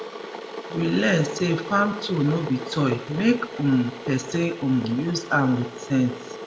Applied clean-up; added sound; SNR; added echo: none; Boiling / Water; 10 dB; reverberation time 1.0 s.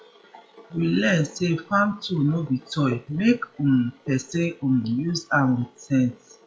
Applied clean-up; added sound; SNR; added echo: classical method WPE with log-MMSE.